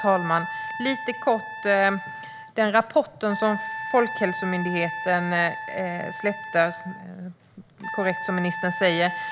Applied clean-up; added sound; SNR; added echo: none; Wind instrument, woodwind instrument; 9 dB; none.